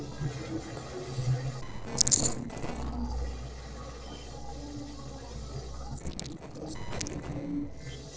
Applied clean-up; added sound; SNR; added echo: neural separator model SepFormer DNS4.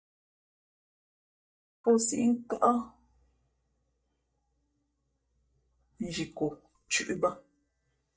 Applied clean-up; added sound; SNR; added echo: neural mask model DeepFilterNet 3.